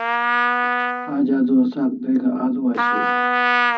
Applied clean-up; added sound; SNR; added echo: none; Trumpet; 0 dB; reverberation time 0.4 s.